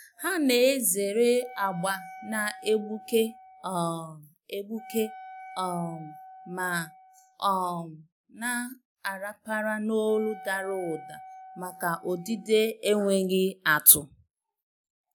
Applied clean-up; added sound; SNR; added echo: none; Wind instrument, woodwind instrument; 18 dB; none.